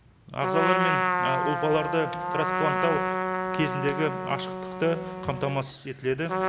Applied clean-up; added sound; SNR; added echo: none; Trumpet; 0 dB; none.